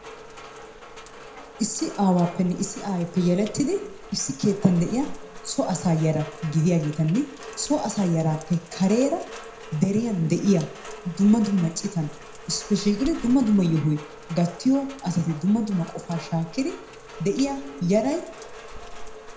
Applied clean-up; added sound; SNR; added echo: none; Rain; 15 dB; reverberation time 0.4 s.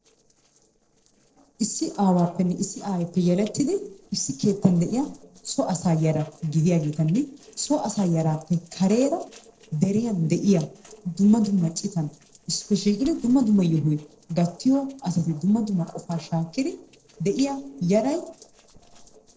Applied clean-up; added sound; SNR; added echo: neural separator model SepFormer DNS4.